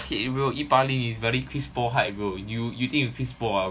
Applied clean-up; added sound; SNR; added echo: none; none; none; none.